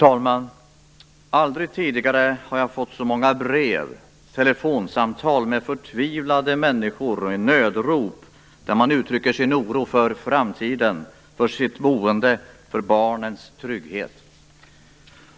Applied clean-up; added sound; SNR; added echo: none; none; none; none.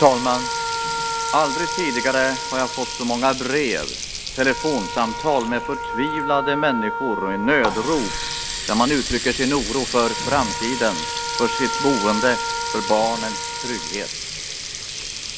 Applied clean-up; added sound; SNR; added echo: none; Water tap, faucet + Wind instrument, woodwind instrument; 4 dB; none.